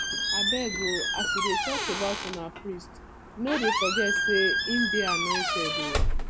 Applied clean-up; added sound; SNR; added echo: none; Squeak; -4 dB; none.